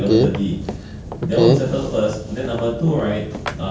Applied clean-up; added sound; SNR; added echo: none; Run; 16 dB; none.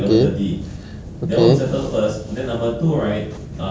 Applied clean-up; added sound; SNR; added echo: none; none; none; none.